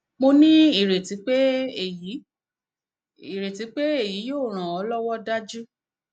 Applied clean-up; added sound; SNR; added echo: none; none; none; none.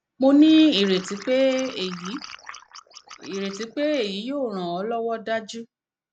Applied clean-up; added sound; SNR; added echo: none; Liquid; 18 dB; none.